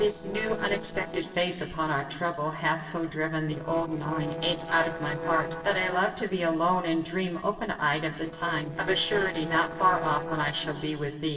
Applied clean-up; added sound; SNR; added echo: neural separator model SepFormer DNS4.